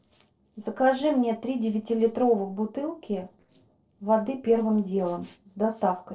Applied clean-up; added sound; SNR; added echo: neural separator model SepFormer DNS4.